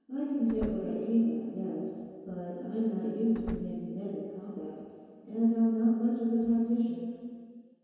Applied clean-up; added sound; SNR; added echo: none; Slam; 15 dB; reverberation time 2.2 s.